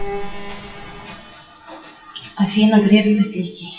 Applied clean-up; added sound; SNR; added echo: classical method WPE with log-MMSE.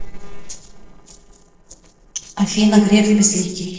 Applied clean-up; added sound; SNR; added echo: neural separator model SepFormer DNS4.